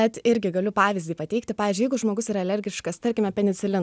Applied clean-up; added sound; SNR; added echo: none; none; none; none.